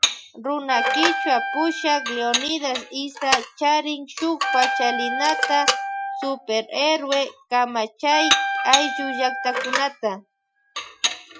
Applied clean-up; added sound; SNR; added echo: classical method Wiener filter.